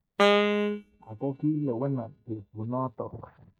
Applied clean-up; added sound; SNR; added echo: neural mask model DeepFilterNet 3.